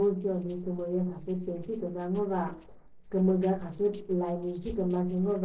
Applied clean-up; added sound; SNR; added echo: neural separator model SepFormer DNS4.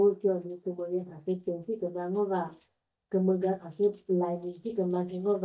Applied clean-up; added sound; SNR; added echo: neural mask model DeepFilterNet 3.